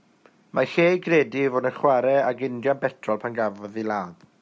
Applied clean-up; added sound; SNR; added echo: none; none; none; none.